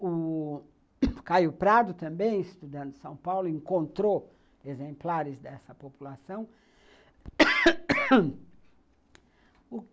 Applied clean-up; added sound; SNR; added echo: none; none; none; none.